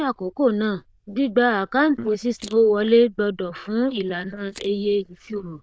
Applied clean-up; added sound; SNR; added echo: neural diffusion model UNIVERSE++.